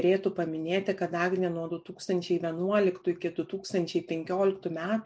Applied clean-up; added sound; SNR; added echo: none; none; none; none.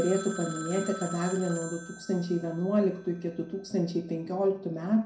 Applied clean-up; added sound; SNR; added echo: none; Telephone; 14 dB; reverberation time 0.4 s.